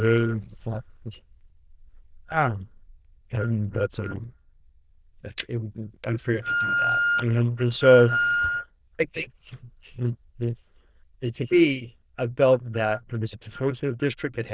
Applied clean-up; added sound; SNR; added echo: neural diffusion model UNIVERSE++.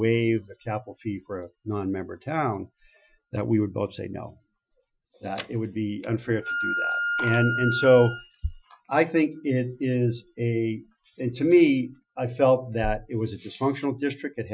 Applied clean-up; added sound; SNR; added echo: classical method Wiener filter.